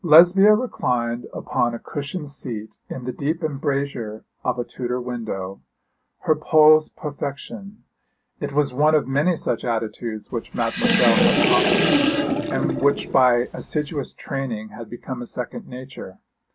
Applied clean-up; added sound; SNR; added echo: none; Sink (filling or washing) / Water; -1 dB; none.